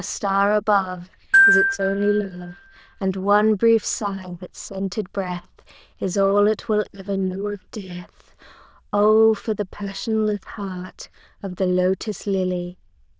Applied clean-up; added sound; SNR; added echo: neural diffusion model UNIVERSE++.